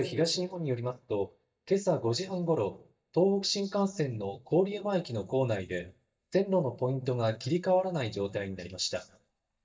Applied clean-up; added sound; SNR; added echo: neural mask model DeepFilterNet 3.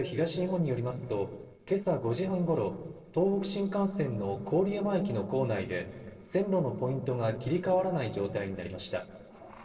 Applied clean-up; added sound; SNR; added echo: neural separator model SepFormer DNS4.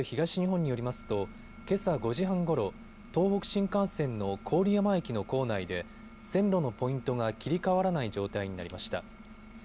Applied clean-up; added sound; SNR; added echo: none; none; none; none.